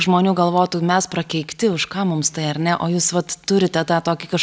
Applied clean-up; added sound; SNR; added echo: none; none; none; none.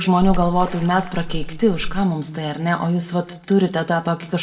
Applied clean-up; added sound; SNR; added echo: none; Splash, splatter; 4 dB; reverberation time 0.7 s.